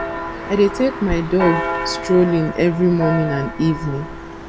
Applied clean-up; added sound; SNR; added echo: none; Church bell; 7 dB; none.